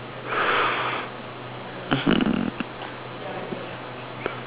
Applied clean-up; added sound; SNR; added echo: none; none; none; none.